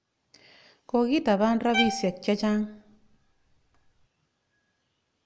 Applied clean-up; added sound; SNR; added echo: none; Bowed string instrument; 7 dB; none.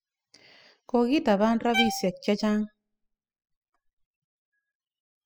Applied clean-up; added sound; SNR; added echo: classical method spectral subtraction.